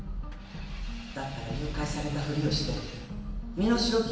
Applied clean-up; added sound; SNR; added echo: none; Engine / Vehicle; 15 dB; reverberation time 1.3 s.